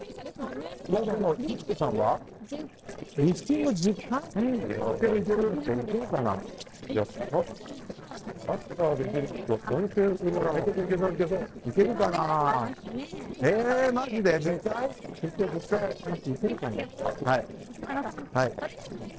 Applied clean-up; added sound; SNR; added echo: neural separator model SepFormer DNS4.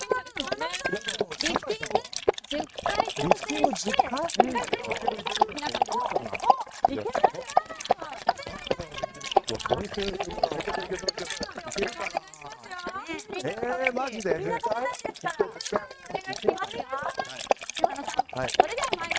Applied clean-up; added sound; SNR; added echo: neural mask model RNNoise.